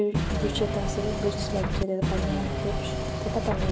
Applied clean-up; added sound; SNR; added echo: none; Engine / Mechanisms; -3 dB; reverberation time 1.7 s.